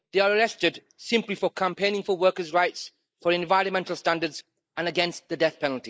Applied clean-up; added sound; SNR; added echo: neural mask model Resemble Enhance denoiser.